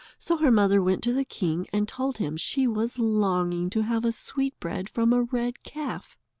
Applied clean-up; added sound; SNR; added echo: none; none; none; none.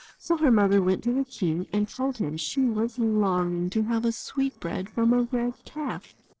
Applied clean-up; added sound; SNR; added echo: neural separator model SepFormer DNS4.